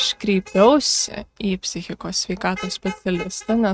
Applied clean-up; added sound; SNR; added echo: neural mask model RNNoise.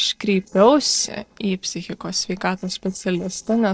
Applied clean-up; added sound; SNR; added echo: neural separator model SepFormer DNS4.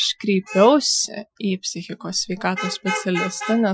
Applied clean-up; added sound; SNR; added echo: classical method Wiener filter.